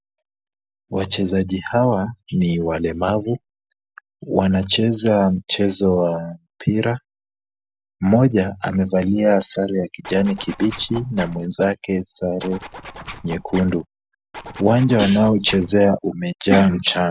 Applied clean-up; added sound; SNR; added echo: none; Zipper (clothing); 15 dB; none.